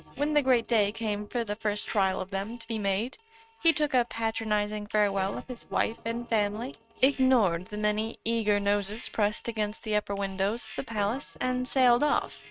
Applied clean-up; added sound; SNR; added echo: neural mask model RNNoise.